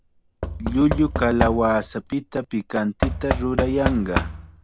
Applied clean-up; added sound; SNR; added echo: none; Knock / Wood; 4 dB; none.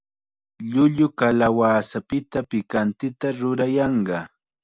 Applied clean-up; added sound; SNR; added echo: none; none; none; none.